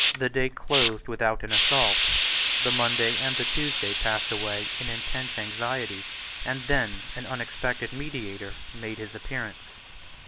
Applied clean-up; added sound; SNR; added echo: none; Hiss; -3 dB; none.